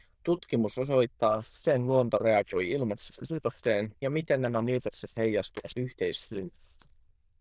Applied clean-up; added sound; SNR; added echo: neural diffusion model UNIVERSE++.